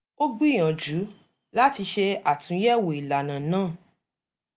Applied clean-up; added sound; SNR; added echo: none; none; none; none.